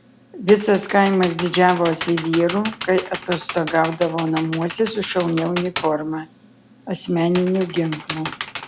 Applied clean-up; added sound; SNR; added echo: none; Computer keyboard; 12 dB; none.